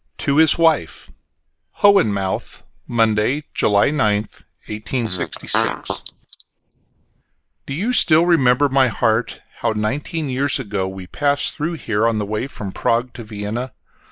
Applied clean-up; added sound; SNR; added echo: neural mask model Resemble Enhance denoiser.